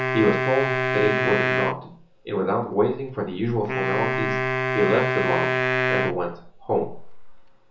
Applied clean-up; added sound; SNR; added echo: none; Wind instrument, woodwind instrument; 0 dB; reverberation time 0.8 s.